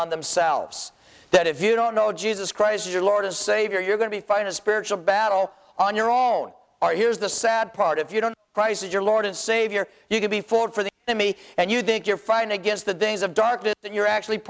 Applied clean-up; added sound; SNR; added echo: none; none; none; none.